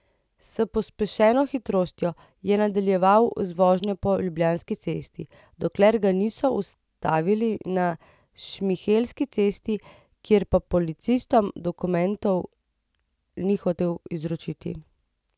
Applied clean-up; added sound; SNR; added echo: none; none; none; none.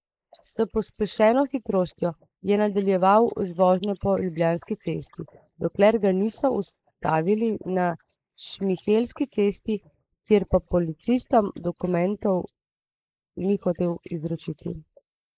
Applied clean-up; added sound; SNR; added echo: neural mask model Resemble Enhance denoiser.